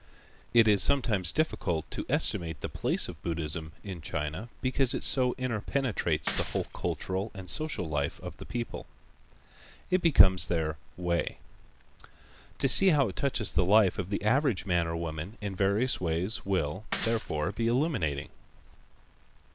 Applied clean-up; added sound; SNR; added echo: none; Shatter / Crushing; 10 dB; none.